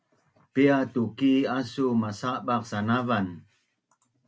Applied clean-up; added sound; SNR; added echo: none; none; none; none.